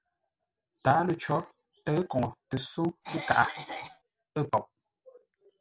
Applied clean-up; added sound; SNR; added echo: none; Cough; 9 dB; none.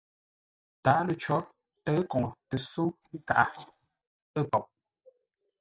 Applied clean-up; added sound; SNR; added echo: neural mask model DeepFilterNet 3.